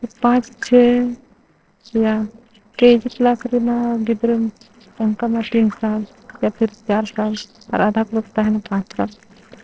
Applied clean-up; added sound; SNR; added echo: neural separator model SepFormer DNS4.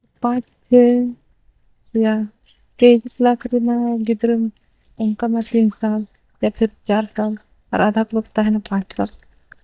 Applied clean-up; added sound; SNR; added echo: neural mask model DeepFilterNet 3.